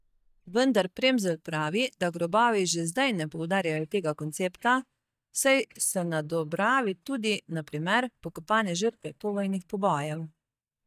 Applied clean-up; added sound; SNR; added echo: neural mask model DeepFilterNet 3.